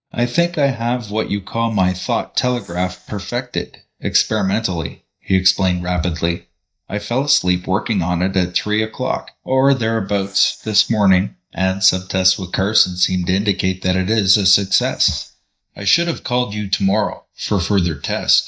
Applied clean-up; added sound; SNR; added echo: neural mask model DeepFilterNet 3.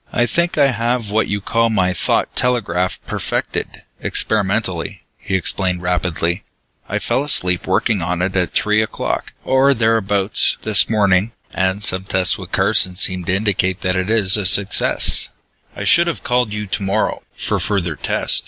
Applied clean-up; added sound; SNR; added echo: none; none; none; none.